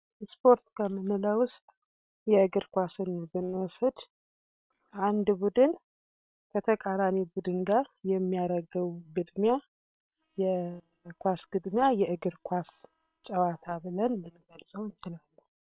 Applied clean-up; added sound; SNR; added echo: neural separator model SepFormer WHAM!.